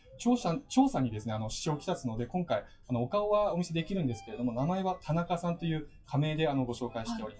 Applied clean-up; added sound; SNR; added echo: classical method WPE with log-MMSE.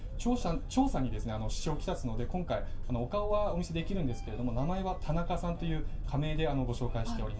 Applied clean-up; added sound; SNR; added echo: none; Boat, Water vehicle; 1 dB; reverberation time 0.2 s.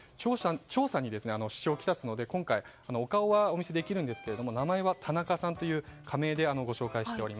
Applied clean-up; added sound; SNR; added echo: none; none; none; none.